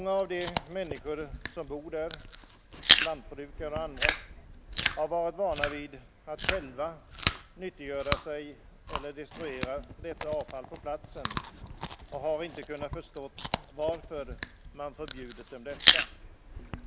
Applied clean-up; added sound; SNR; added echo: none; Chewing, mastication; -2 dB; none.